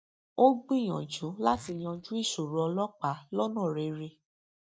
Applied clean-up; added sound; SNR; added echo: neural mask model DeepFilterNet 3.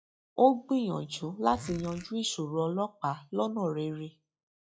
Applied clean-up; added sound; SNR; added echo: classical method log-MMSE.